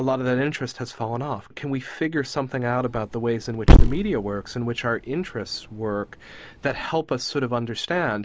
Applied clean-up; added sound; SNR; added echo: none; Thump, thud; -2 dB; none.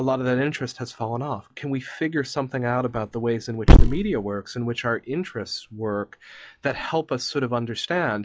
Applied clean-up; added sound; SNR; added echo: classical method log-MMSE.